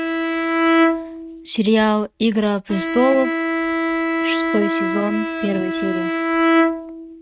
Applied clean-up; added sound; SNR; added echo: neural mask model RNNoise.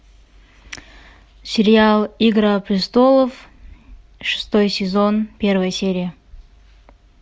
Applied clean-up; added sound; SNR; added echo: none; none; none; none.